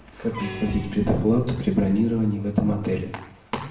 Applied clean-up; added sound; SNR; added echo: none; Truck; 20 dB; reverberation time 0.7 s.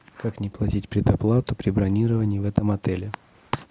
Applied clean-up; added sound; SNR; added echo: none; none; none; none.